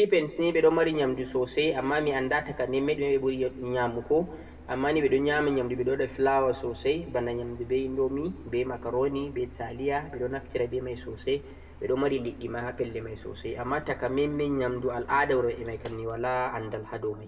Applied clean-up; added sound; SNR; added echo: none; Mechanical fan; 19 dB; reverberation time 1.2 s.